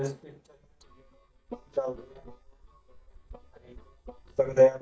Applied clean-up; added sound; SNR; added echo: neural mask model DeepFilterNet 3.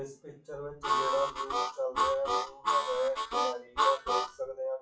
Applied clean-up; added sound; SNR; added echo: classical method WPE with log-MMSE.